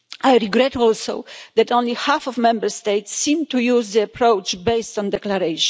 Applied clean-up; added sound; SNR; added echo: none; none; none; none.